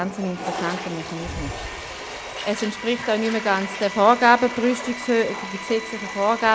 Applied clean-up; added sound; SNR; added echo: none; Toilet flush + Domestic sounds, home sounds; 9 dB; none.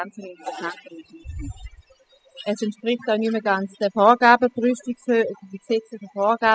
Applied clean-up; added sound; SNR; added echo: classical method spectral subtraction.